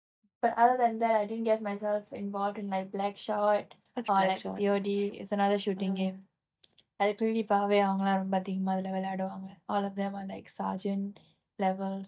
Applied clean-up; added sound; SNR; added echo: neural mask model DeepFilterNet 3.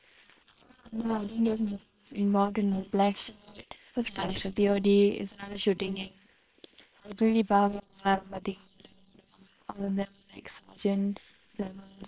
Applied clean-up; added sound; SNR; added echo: neural separator model SepFormer WHAM!.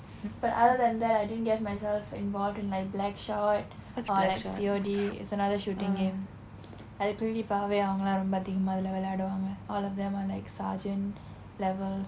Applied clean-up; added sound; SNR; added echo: none; Scratching (performance technique); 18 dB; none.